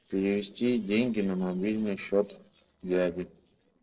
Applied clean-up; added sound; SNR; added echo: neural separator model SepFormer DNS4.